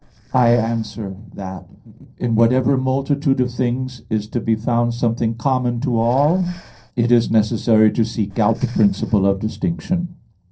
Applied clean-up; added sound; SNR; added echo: neural separator model SepFormer DNS4.